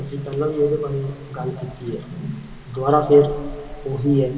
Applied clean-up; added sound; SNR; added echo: none; Rain; 18 dB; reverberation time 2.3 s.